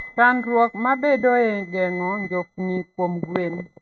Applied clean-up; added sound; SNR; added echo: neural mask model RNNoise.